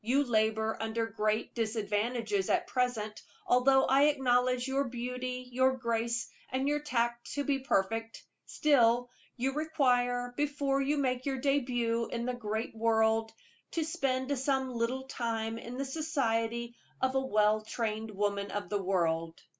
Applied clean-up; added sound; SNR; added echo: none; none; none; none.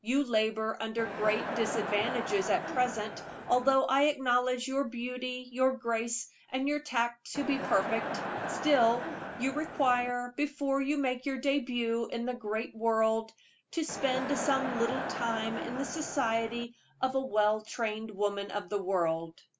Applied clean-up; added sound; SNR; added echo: none; Crowd; 6 dB; none.